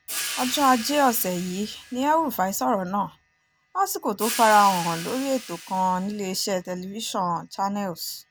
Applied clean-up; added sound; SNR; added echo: none; Cymbal; 13 dB; none.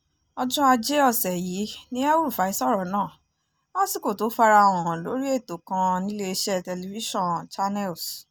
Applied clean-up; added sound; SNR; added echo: none; none; none; none.